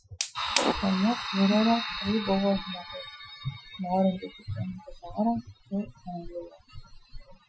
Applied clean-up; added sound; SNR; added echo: classical method Wiener filter.